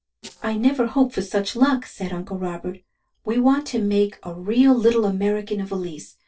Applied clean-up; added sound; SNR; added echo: neural separator model SepFormer DNS4.